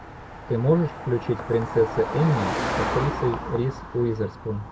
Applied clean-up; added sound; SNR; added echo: none; Car passing by; 6 dB; none.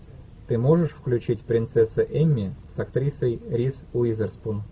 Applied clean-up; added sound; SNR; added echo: none; none; none; none.